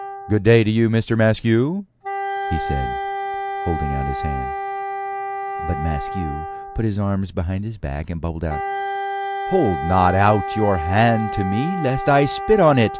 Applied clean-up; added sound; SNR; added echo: none; Wind instrument, woodwind instrument; 7 dB; none.